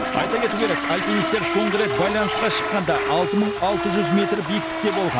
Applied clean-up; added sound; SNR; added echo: none; Wind instrument, woodwind instrument + Toilet flush; 1 dB; none.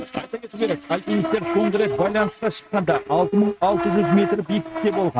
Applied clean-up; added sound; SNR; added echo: neural mask model RNNoise.